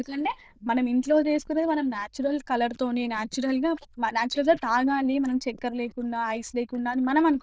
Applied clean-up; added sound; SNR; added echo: neural diffusion model UNIVERSE++.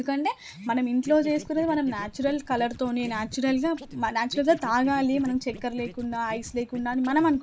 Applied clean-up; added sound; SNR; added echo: none; Scratching (performance technique); 17 dB; none.